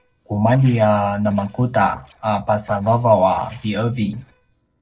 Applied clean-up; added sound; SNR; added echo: neural separator model SepFormer DNS4.